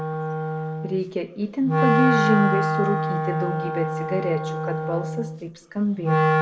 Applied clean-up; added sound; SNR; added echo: none; Wind instrument, woodwind instrument; -2 dB; reverberation time 1.0 s.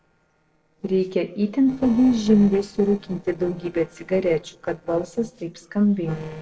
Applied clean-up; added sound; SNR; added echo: neural separator model SepFormer DNS4.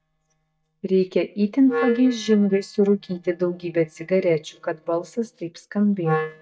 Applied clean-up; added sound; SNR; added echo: neural mask model DeepFilterNet 3.